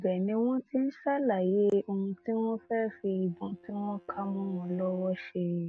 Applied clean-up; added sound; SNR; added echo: neural mask model RNNoise.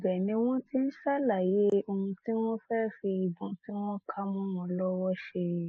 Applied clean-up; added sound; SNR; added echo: neural mask model Resemble Enhance denoiser.